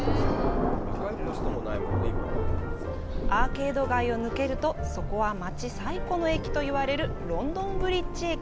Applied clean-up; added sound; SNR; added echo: none; Thunder; 0 dB; none.